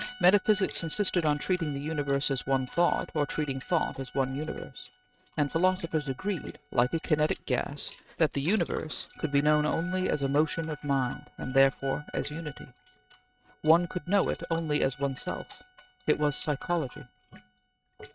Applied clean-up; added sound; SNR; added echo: neural mask model RNNoise.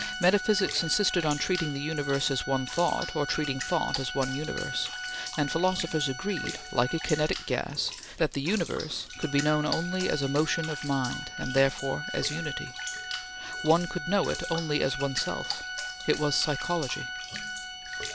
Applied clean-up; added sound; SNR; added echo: none; Bathtub (filling or washing) / Water + Organ; 7 dB; none.